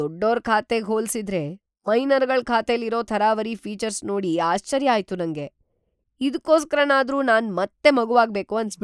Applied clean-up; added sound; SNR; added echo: neural mask model Resemble Enhance denoiser.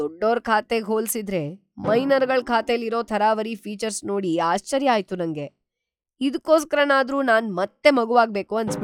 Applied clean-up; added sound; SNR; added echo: classical method log-MMSE.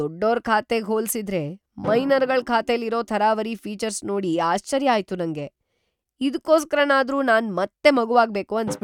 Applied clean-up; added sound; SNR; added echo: neural mask model RNNoise.